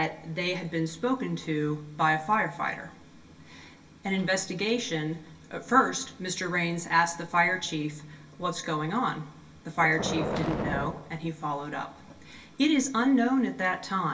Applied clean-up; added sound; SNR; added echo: none; Boom; 5 dB; reverberation time 0.2 s.